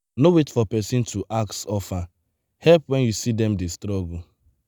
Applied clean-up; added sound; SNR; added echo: none; none; none; none.